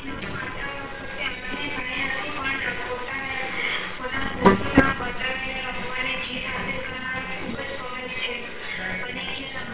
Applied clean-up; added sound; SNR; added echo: neural separator model SepFormer WHAMR!.